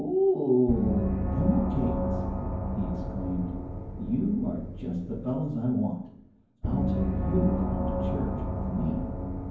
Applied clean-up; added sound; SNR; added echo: none; Gong; 1 dB; reverberation time 0.9 s.